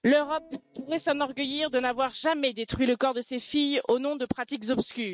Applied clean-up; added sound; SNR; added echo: neural mask model RNNoise.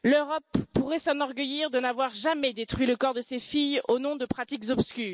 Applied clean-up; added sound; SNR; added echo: none; none; none; none.